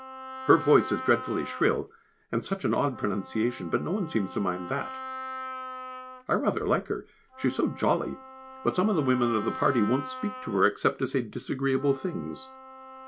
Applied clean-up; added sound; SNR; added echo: none; Wind instrument, woodwind instrument; 13 dB; none.